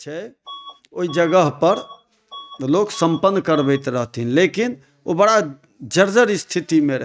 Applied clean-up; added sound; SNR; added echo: neural mask model RNNoise.